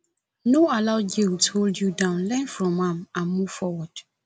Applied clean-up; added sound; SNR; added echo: none; none; none; none.